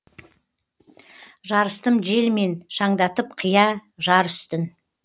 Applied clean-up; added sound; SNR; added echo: none; none; none; none.